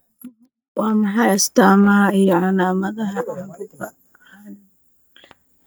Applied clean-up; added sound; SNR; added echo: neural mask model DeepFilterNet 3.